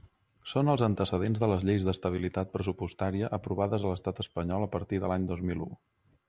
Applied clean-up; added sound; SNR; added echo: none; none; none; none.